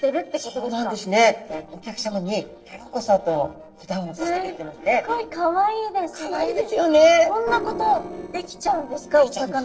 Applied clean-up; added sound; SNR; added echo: neural separator model SepFormer DNS4.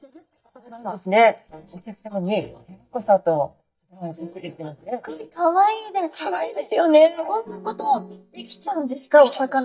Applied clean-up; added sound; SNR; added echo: neural mask model DeepFilterNet 3.